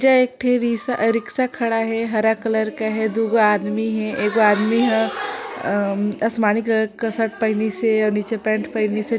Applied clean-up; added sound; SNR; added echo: none; none; none; none.